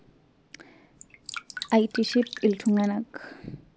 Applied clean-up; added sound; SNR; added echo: none; Drip; 13 dB; none.